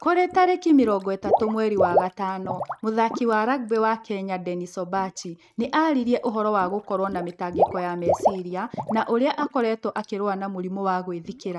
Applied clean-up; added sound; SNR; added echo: neural mask model RNNoise.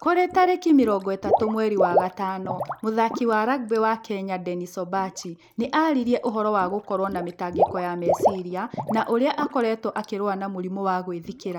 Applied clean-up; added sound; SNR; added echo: neural mask model Resemble Enhance denoiser.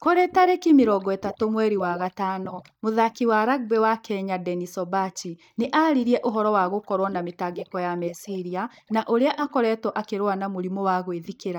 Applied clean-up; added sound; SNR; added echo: neural mask model DeepFilterNet 3.